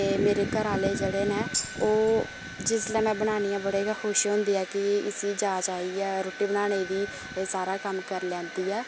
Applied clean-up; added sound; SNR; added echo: none; Tambourine; 9 dB; none.